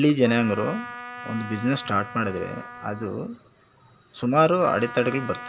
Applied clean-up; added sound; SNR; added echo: none; Trumpet; 14 dB; none.